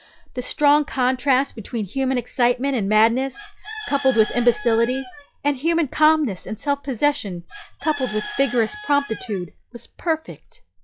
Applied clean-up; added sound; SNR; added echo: classical method log-MMSE.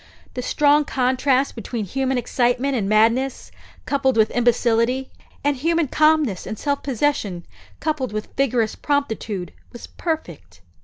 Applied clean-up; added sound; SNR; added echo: none; none; none; none.